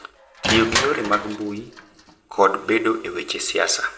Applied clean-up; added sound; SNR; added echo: none; Crushing; 7 dB; reverberation time 0.5 s.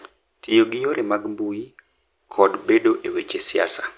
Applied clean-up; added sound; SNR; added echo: none; none; none; none.